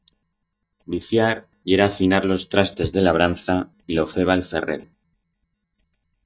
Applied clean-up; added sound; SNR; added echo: neural mask model DeepFilterNet 3.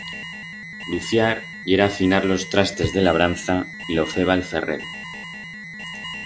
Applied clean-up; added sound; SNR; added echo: none; Alarm; 12 dB; none.